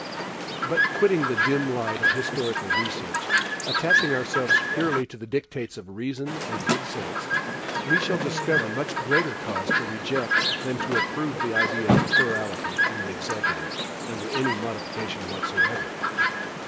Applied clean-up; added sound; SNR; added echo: none; Chirp, tweet; -4 dB; none.